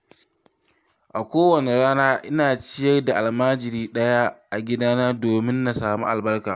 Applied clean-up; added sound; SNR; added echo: none; none; none; none.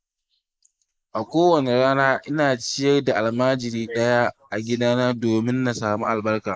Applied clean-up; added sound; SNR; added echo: neural mask model Resemble Enhance denoiser.